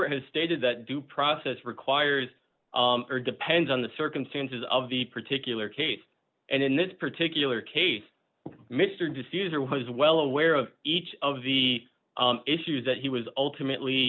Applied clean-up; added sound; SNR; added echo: none; none; none; none.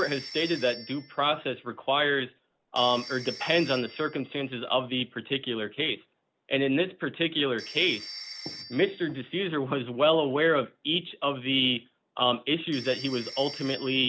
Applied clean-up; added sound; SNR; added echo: none; Telephone; 17 dB; none.